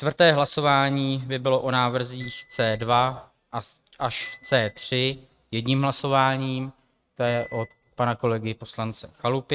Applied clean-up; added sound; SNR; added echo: neural mask model RNNoise.